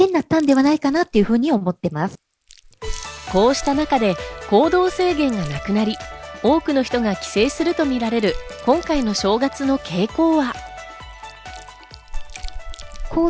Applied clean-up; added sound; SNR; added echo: none; Chewing, mastication; 15 dB; none.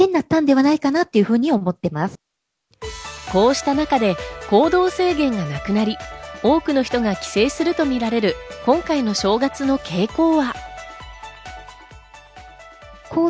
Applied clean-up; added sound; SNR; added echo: none; none; none; none.